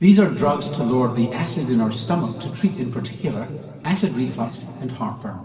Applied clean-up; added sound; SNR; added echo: none; none; none; reverberation time 2.7 s.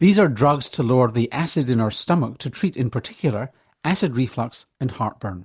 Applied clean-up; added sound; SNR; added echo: none; none; none; none.